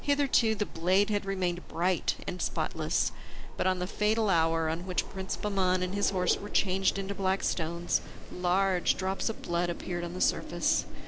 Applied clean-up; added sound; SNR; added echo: none; Wind; 3 dB; none.